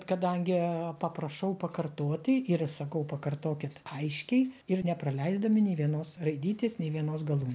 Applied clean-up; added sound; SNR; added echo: none; none; none; none.